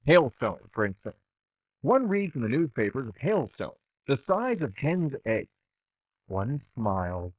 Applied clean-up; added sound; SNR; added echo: neural mask model Resemble Enhance denoiser.